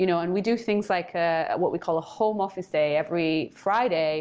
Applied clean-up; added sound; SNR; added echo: none; none; none; none.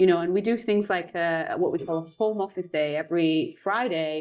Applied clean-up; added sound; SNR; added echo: neural mask model DeepFilterNet 3.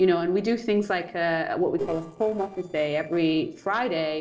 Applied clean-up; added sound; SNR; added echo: neural separator model SepFormer DNS4.